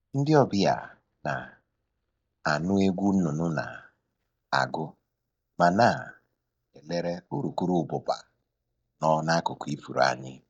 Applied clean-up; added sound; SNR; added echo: neural mask model DeepFilterNet 3.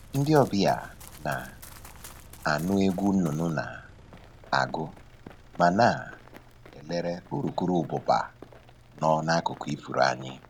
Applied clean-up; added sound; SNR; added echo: none; Engine + Run; 20 dB; none.